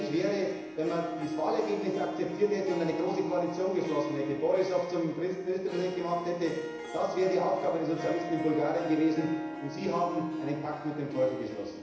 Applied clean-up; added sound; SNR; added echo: none; Harp; 7 dB; reverberation time 1.0 s.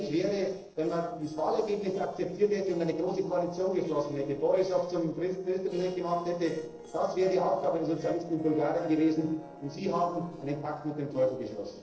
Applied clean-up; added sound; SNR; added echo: neural separator model SepFormer DNS4.